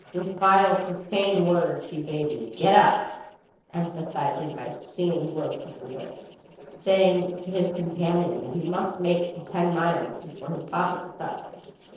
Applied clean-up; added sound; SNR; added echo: neural separator model SepFormer DNS4.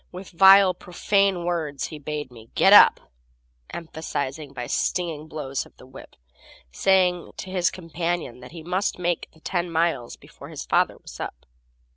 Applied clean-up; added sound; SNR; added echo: none; none; none; none.